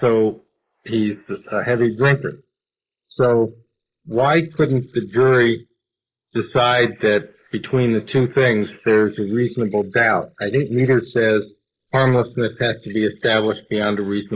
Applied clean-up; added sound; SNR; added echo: neural mask model Resemble Enhance denoiser.